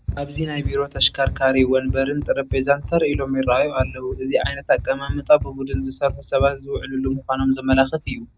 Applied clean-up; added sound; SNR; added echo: none; Run; 9 dB; none.